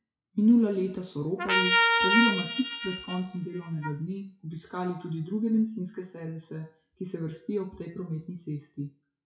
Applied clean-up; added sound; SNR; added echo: classical method WPE with log-MMSE.